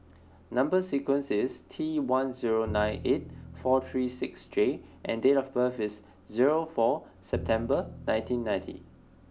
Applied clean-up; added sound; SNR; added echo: none; Bowed string instrument; 16 dB; none.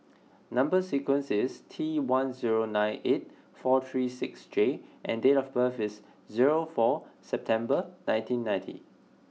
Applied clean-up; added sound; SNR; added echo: none; none; none; none.